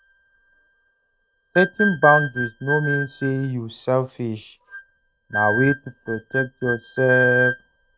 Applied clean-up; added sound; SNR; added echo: neural mask model RNNoise.